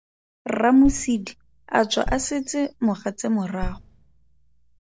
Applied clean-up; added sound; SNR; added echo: none; Bass drum; 10 dB; none.